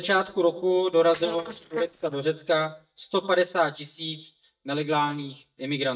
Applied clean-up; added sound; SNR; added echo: neural mask model DeepFilterNet 3.